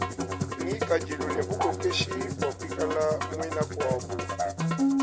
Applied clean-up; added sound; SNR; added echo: none; Musical instrument; -2 dB; none.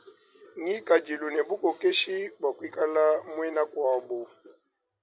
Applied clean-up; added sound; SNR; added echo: none; none; none; none.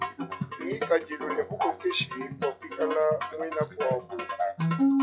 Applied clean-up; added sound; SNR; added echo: classical method log-MMSE.